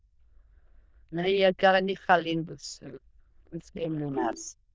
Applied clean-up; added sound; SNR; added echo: neural diffusion model UNIVERSE++.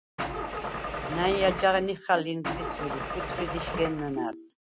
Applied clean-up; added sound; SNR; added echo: none; Engine starting / Car; 4 dB; none.